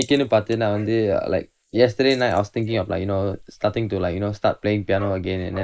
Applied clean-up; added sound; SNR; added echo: neural mask model Resemble Enhance denoiser.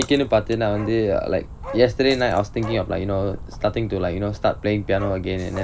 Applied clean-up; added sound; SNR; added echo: none; Splash, splatter + Bark; 13 dB; none.